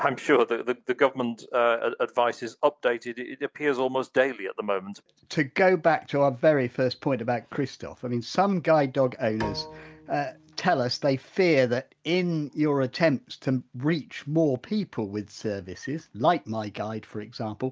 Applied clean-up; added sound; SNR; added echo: none; Bowed string instrument; 16 dB; none.